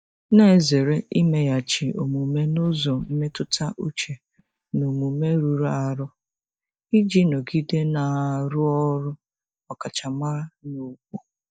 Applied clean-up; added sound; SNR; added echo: neural mask model DeepFilterNet 3.